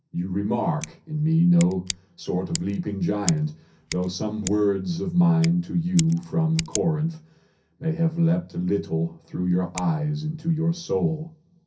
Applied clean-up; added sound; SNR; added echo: none; Scissors; 16 dB; reverberation time 0.3 s.